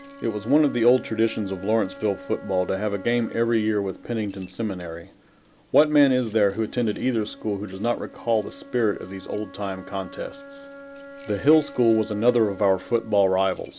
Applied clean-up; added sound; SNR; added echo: none; Wind instrument, woodwind instrument + Keys jangling; 17 dB; none.